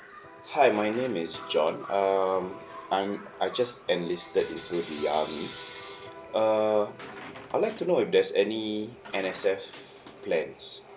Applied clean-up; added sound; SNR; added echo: none; Coin (dropping) / Bell + Electric guitar; 18 dB; none.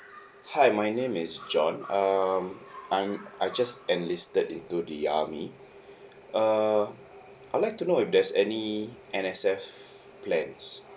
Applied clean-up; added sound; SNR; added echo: none; none; none; none.